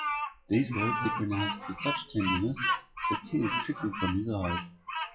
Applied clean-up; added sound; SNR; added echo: classical method WPE with log-MMSE.